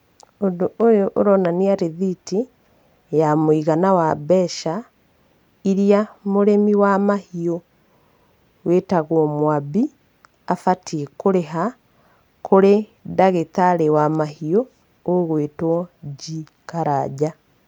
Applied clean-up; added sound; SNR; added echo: none; none; none; none.